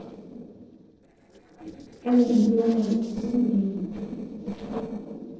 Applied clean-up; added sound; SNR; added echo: neural separator model SepFormer DNS4.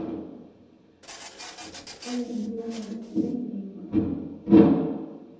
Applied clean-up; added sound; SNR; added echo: none; Printer; 18 dB; reverberation time 1.1 s.